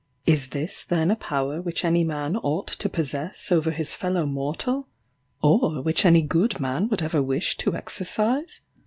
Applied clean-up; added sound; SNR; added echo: none; none; none; none.